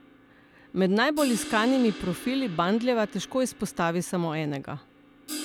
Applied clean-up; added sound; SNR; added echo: none; Crash cymbal; 14 dB; none.